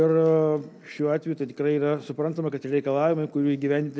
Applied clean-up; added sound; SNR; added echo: none; none; none; none.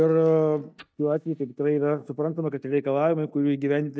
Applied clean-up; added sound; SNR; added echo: neural mask model DeepFilterNet 3.